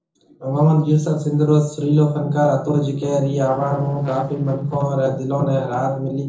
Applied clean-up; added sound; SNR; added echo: neural separator model SepFormer DNS4.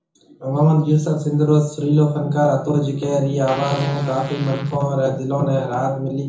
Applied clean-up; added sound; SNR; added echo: none; Fart; 15 dB; reverberation time 0.6 s.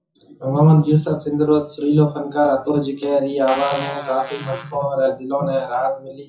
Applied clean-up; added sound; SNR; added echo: classical method WPE with log-MMSE.